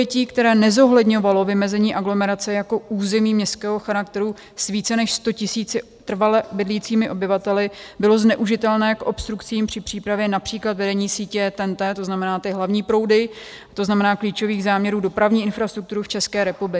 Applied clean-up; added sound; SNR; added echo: none; none; none; none.